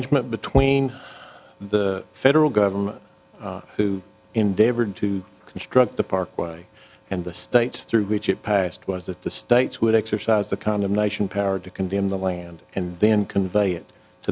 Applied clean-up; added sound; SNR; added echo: none; none; none; none.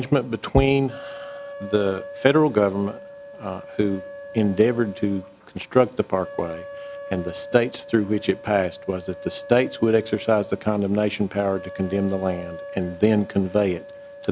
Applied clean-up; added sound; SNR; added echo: none; Wind instrument, woodwind instrument; 16 dB; none.